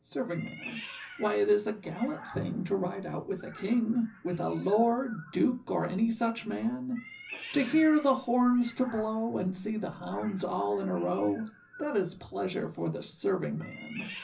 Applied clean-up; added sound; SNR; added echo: none; Meow; 19 dB; reverberation time 0.4 s.